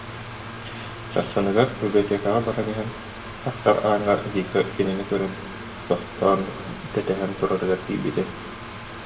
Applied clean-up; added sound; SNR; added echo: none; Mechanical fan; 11 dB; reverberation time 1.2 s.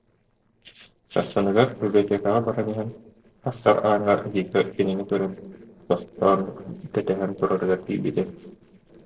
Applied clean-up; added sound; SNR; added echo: neural separator model SepFormer DNS4.